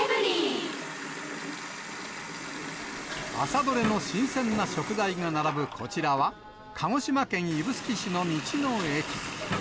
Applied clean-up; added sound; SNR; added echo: none; Water tap, faucet + Dishes, pots, and pans; 7 dB; none.